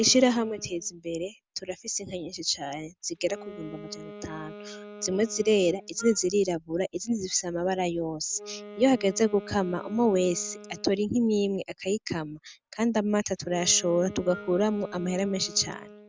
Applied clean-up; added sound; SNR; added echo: none; Wind instrument, woodwind instrument + Wind instrument, woodwind instrument; 18 dB; none.